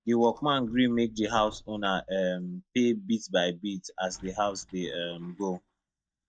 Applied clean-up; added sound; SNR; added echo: neural mask model DeepFilterNet 3.